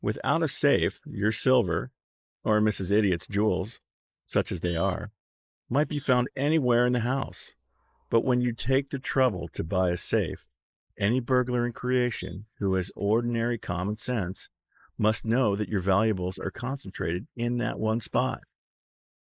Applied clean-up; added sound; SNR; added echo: neural mask model Resemble Enhance denoiser.